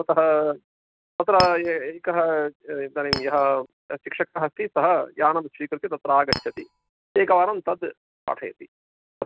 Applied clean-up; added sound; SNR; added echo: none; Chink, clink; 7 dB; none.